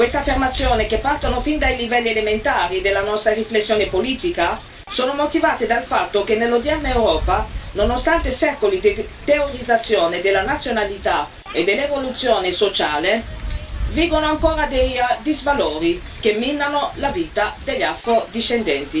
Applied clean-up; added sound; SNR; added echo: none; Wind; 11 dB; reverberation time 0.2 s.